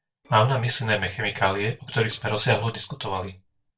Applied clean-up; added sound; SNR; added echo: neural separator model SepFormer DNS4.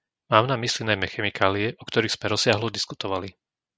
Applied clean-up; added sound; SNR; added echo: none; none; none; none.